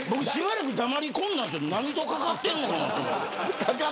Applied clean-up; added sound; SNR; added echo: none; Crumpling, crinkling; 15 dB; none.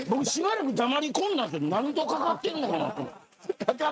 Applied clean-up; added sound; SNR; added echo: neural mask model RNNoise.